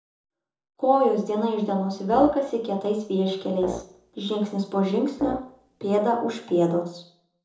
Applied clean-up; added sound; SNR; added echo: none; Brass instrument; 12 dB; reverberation time 0.6 s.